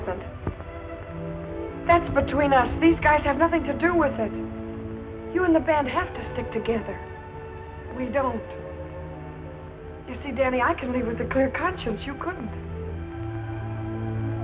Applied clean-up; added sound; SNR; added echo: none; none; none; none.